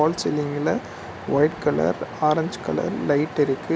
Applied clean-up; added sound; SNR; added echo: none; none; none; none.